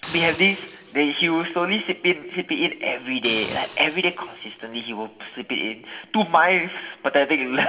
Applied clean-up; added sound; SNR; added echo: none; Hiss; 18 dB; reverberation time 1.0 s.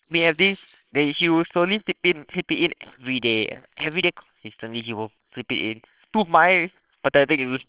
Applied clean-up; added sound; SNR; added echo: neural separator model SepFormer WHAMR!.